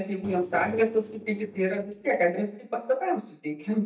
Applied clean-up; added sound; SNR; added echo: neural mask model DeepFilterNet 3.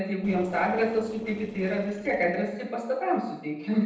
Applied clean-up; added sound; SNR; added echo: neural separator model SepFormer DNS4.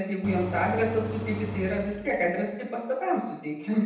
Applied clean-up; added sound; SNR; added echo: none; Engine; 8 dB; reverberation time 0.9 s.